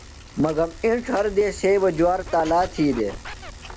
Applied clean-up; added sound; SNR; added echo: none; Scratching (performance technique) + Bicycle; 16 dB; none.